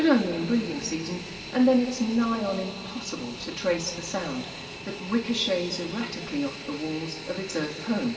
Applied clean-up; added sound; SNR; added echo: none; Fixed-wing aircraft, airplane; 12 dB; reverberation time 2.2 s.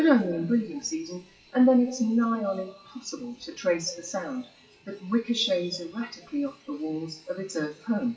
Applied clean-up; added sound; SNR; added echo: classical method WPE with log-MMSE.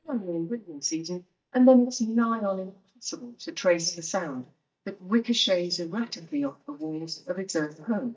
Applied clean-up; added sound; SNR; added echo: neural mask model DeepFilterNet 3.